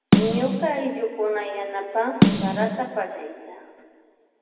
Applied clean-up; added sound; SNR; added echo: none; Snare drum; -3 dB; reverberation time 2.2 s.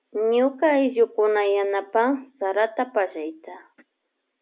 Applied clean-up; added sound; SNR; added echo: none; none; none; none.